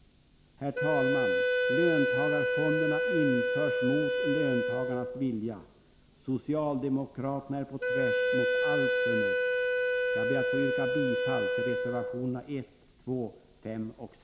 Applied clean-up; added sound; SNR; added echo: none; Wind instrument, woodwind instrument; -3 dB; none.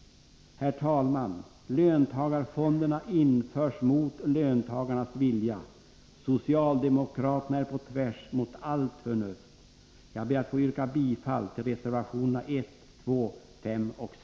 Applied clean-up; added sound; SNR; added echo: none; none; none; none.